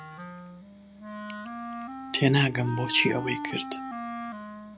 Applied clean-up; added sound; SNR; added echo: none; Wind instrument, woodwind instrument; 8 dB; none.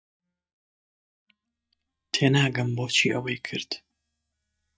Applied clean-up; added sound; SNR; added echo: neural mask model DeepFilterNet 3.